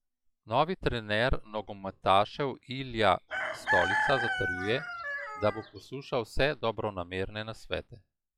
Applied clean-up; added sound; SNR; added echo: classical method log-MMSE.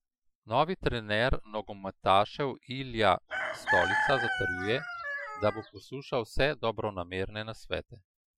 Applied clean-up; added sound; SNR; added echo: classical method Wiener filter.